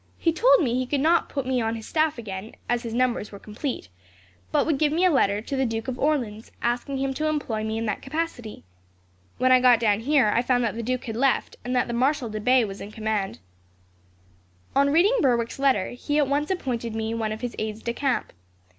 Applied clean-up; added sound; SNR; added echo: none; none; none; none.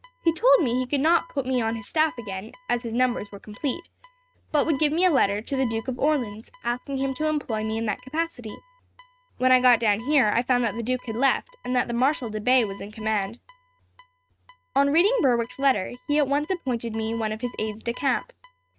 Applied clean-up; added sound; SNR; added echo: neural mask model RNNoise.